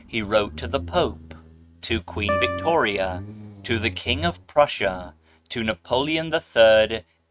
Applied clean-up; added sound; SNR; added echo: neural mask model RNNoise.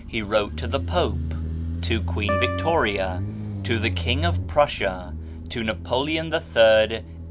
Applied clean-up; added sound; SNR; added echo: none; Piano + Motorcycle; 4 dB; none.